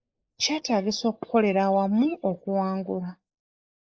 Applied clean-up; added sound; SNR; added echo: neural mask model Resemble Enhance denoiser.